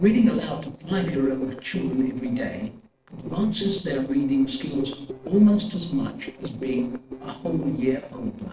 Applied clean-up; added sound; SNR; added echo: neural separator model SepFormer DNS4.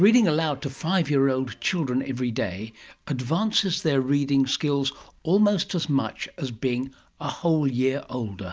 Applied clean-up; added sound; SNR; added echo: none; none; none; none.